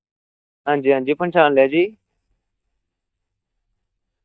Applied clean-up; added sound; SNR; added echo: neural mask model DeepFilterNet 3.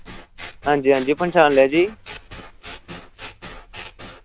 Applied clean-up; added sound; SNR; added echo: none; Scissors; 15 dB; none.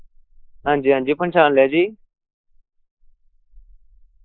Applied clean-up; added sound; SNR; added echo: neural mask model Resemble Enhance denoiser.